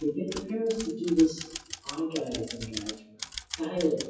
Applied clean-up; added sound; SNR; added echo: classical method WPE with log-MMSE.